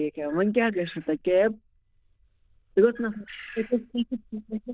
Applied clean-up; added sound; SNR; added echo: neural diffusion model UNIVERSE++.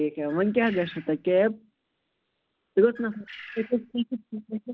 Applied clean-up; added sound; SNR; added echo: none; Bird; 19 dB; none.